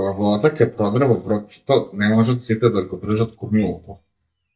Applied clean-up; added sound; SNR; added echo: neural mask model DeepFilterNet 3.